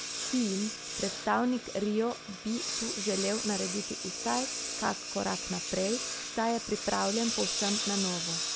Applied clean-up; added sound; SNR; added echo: none; Engine; 3 dB; none.